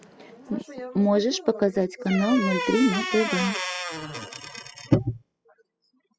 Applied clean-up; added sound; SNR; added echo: classical method spectral subtraction.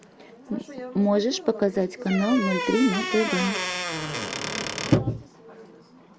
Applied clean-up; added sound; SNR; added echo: none; Squeak / Wood; 1 dB; none.